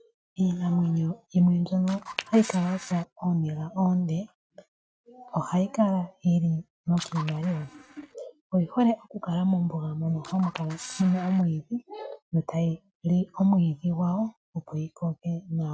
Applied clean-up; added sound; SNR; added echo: neural mask model RNNoise.